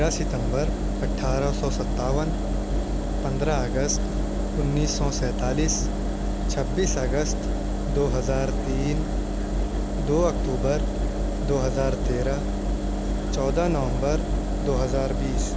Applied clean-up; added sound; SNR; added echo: none; Engine; -3 dB; none.